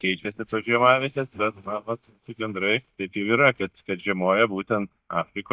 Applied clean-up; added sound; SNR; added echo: neural mask model DeepFilterNet 3.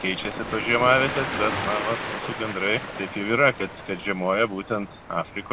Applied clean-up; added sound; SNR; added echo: none; Waves, surf; 7 dB; none.